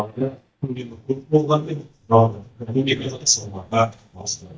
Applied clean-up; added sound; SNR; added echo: neural mask model DeepFilterNet 3.